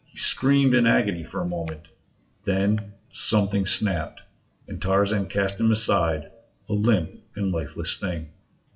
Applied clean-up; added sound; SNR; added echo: classical method WPE with log-MMSE.